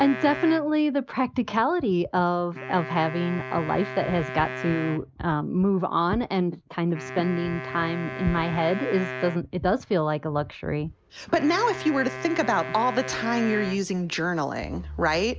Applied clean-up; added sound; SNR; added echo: none; Wind instrument, woodwind instrument; 12 dB; none.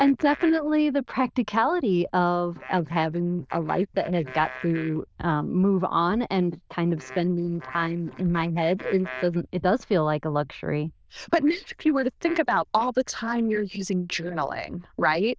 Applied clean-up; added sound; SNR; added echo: neural diffusion model UNIVERSE++.